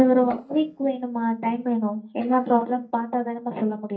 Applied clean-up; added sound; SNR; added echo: neural mask model DeepFilterNet 3.